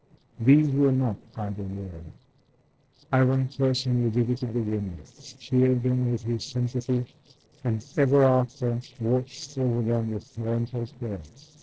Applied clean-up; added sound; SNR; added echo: neural separator model SepFormer DNS4.